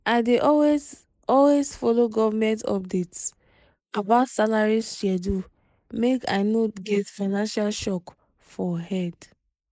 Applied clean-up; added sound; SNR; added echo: neural mask model Resemble Enhance denoiser.